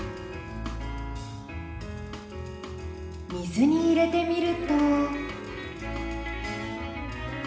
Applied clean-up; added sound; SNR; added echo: none; none; none; reverberation time 2.6 s.